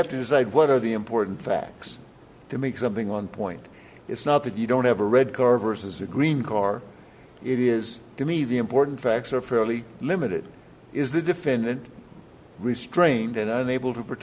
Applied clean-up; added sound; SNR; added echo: none; none; none; none.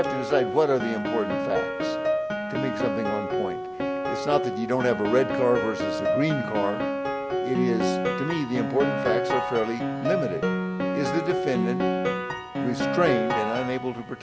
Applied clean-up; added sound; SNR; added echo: none; Piano; 0 dB; none.